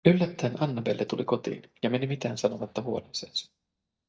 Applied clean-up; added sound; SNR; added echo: neural mask model DeepFilterNet 3.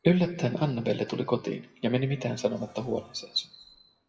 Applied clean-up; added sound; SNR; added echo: classical method WPE with log-MMSE.